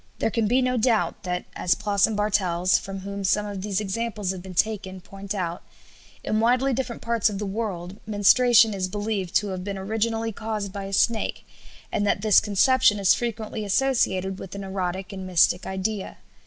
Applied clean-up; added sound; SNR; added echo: none; none; none; none.